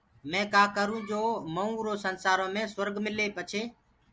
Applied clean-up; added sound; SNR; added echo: none; none; none; none.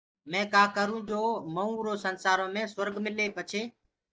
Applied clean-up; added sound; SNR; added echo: neural mask model DeepFilterNet 3.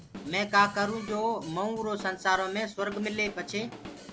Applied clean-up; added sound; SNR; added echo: none; Drum / Drum kit; 16 dB; none.